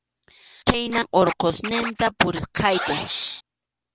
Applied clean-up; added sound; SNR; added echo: none; Scratching (performance technique); 7 dB; none.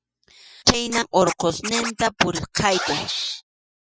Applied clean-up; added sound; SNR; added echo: classical method Wiener filter.